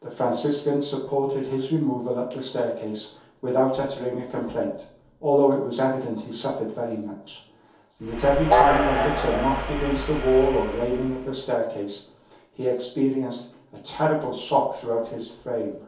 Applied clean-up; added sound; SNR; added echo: none; Train; 0 dB; reverberation time 0.6 s.